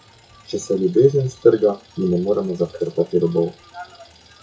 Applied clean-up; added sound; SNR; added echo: classical method WPE with log-MMSE.